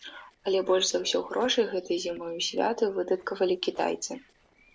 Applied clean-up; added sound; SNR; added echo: neural separator model SepFormer DNS4.